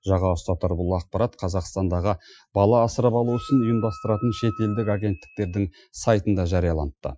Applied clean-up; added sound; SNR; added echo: classical method Wiener filter.